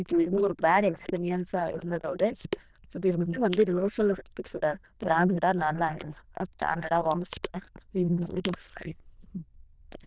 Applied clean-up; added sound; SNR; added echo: neural diffusion model UNIVERSE++.